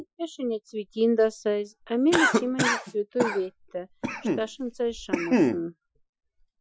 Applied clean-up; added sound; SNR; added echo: classical method Wiener filter.